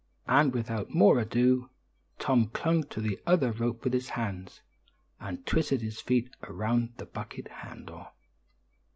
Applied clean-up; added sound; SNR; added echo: none; none; none; none.